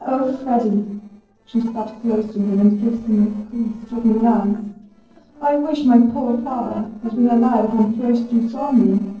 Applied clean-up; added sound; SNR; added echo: neural separator model SepFormer DNS4.